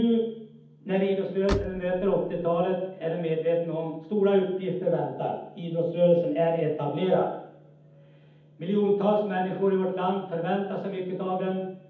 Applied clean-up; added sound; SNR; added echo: none; Slam; 9 dB; reverberation time 0.8 s.